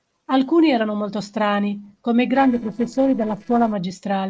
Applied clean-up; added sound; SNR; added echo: neural separator model SepFormer DNS4.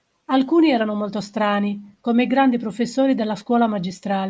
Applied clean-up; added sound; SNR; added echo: none; none; none; none.